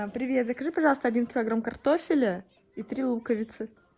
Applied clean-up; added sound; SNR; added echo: none; none; none; none.